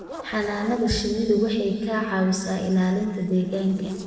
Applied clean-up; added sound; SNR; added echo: neural separator model SepFormer DNS4.